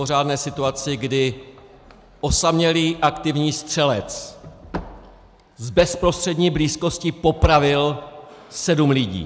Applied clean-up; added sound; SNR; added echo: none; none; none; none.